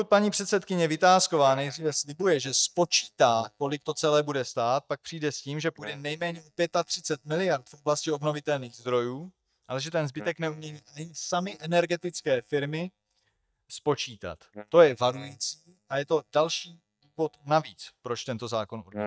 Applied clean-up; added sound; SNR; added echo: neural mask model DeepFilterNet 3.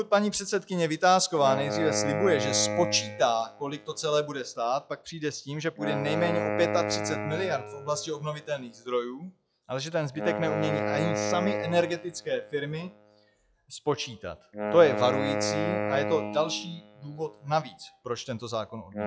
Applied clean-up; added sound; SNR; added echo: classical method log-MMSE.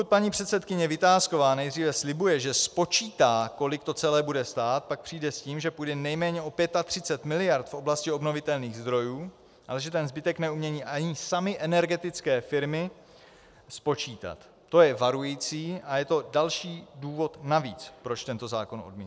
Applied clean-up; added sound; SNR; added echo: none; none; none; none.